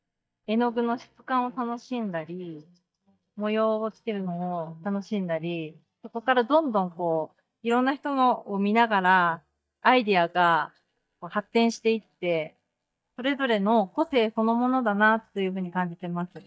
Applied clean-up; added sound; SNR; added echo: neural mask model DeepFilterNet 3.